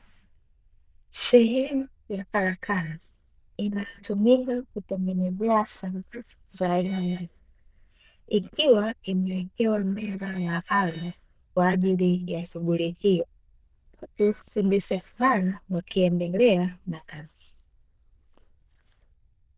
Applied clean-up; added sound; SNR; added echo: neural diffusion model UNIVERSE++.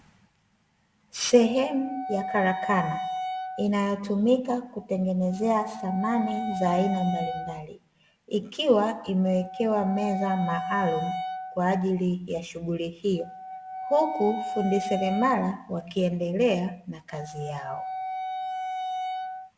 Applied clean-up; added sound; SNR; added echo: none; Wind instrument, woodwind instrument; 8 dB; none.